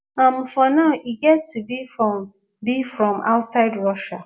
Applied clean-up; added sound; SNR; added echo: none; none; none; none.